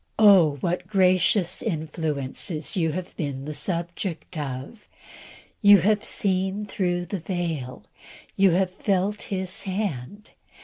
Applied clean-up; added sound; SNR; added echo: none; none; none; none.